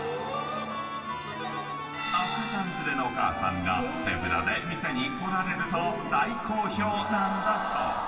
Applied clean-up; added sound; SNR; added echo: none; Trumpet; 14 dB; reverberation time 2.4 s.